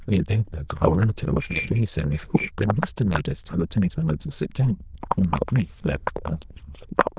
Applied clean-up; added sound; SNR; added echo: neural diffusion model UNIVERSE++.